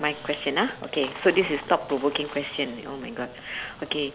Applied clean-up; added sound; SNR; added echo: none; Squeak; 17 dB; none.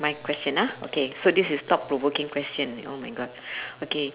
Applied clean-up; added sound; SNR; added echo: none; none; none; none.